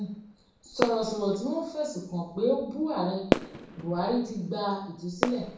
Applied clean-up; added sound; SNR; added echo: none; Fireworks; 5 dB; reverberation time 0.7 s.